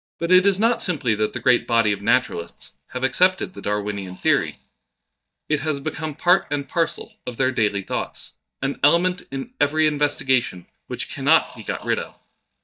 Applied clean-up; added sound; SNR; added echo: neural mask model DeepFilterNet 3.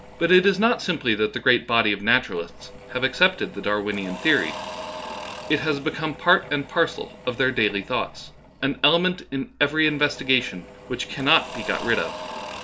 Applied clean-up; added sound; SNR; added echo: none; Engine / Drill / Mechanisms; 15 dB; none.